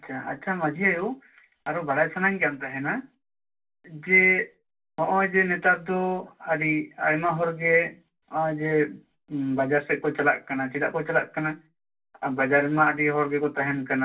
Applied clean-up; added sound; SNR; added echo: none; none; none; reverberation time 0.2 s.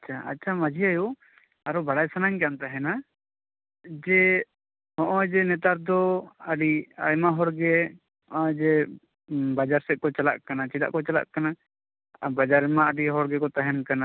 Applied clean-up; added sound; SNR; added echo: none; none; none; none.